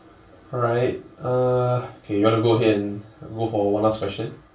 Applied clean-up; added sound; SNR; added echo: none; none; none; reverberation time 0.2 s.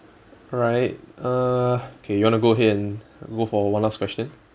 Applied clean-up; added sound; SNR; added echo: none; none; none; none.